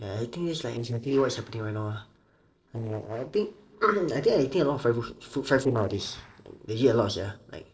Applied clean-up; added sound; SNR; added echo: neural separator model SepFormer DNS4.